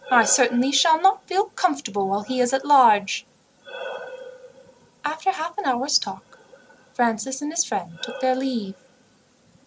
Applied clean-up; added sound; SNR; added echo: none; Breathing; 17 dB; none.